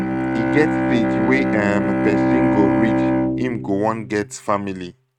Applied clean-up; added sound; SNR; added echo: neural mask model RNNoise.